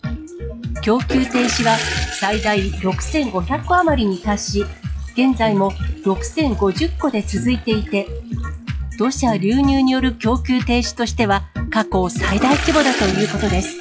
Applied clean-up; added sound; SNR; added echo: classical method log-MMSE.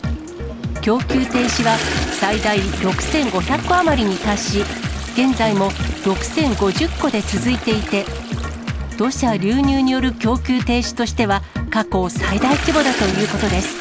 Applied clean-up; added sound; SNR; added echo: none; Toilet flush; 10 dB; none.